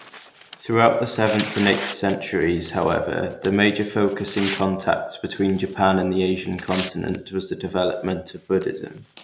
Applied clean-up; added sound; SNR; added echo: none; Tearing; 12 dB; none.